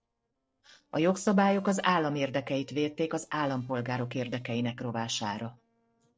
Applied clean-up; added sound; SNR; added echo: neural separator model SepFormer DNS4.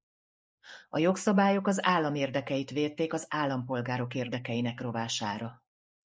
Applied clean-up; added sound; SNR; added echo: neural mask model Resemble Enhance denoiser.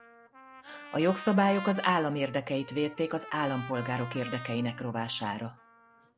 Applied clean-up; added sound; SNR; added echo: none; Trumpet; 15 dB; none.